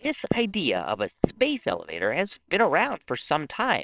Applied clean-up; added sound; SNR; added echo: neural separator model SepFormer WHAMR!.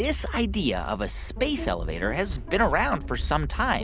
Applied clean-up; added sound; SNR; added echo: none; none; none; none.